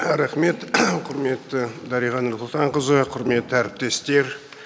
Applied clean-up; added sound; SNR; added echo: none; none; none; none.